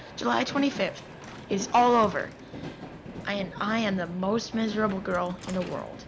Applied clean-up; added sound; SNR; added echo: none; Train; 12 dB; none.